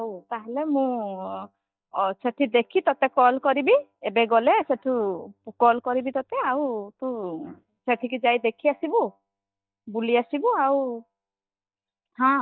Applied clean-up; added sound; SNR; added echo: neural mask model DeepFilterNet 3.